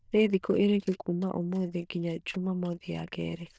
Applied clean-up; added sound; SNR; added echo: neural diffusion model UNIVERSE++.